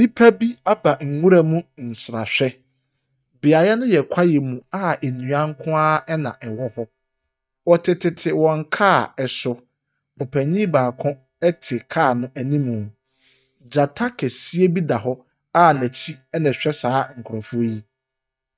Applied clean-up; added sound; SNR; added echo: neural mask model DeepFilterNet 3.